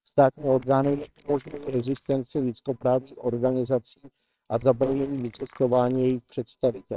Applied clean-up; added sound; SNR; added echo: neural separator model SepFormer WHAMR!.